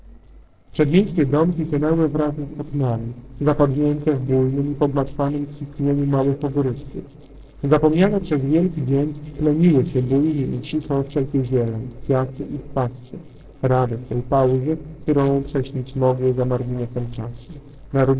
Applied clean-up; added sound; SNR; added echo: neural separator model SepFormer DNS4.